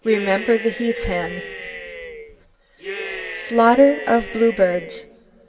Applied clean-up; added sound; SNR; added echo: none; Cheering; 11 dB; reverberation time 1.8 s.